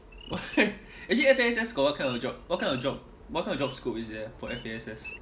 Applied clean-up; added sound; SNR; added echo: none; Idling / Wild animals; 18 dB; none.